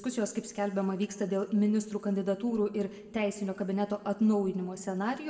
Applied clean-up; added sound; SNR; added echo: none; none; none; reverberation time 1.3 s.